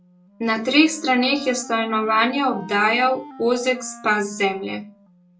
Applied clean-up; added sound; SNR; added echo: none; Wind instrument, woodwind instrument; 20 dB; reverberation time 0.2 s.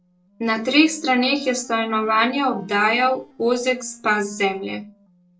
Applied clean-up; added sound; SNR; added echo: neural separator model SepFormer DNS4.